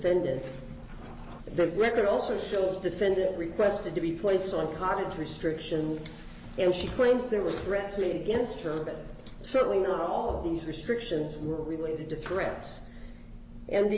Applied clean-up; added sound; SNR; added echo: none; Thump, thud; 19 dB; none.